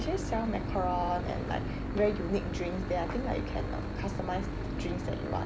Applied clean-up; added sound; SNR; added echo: none; Engine / Boat, Water vehicle; 2 dB; none.